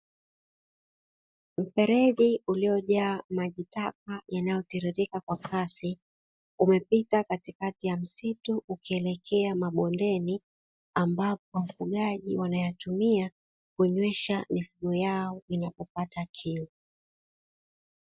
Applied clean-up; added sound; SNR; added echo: neural mask model Resemble Enhance denoiser.